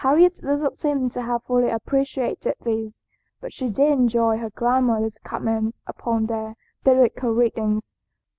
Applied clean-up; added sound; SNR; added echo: none; none; none; none.